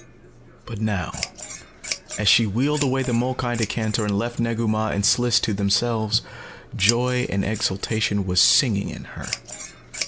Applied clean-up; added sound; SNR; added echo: none; Scissors; 12 dB; none.